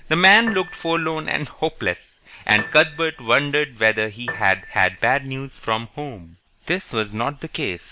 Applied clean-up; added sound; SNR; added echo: none; Piano; 14 dB; none.